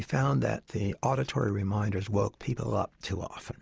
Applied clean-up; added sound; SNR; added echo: none; none; none; none.